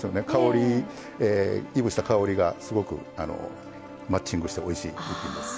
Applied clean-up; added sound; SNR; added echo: none; Bowed string instrument; 18 dB; none.